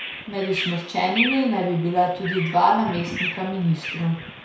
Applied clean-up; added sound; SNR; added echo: none; Bird vocalization, bird call, bird song; 8 dB; reverberation time 0.5 s.